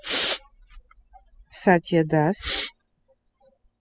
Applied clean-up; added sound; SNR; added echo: classical method spectral subtraction.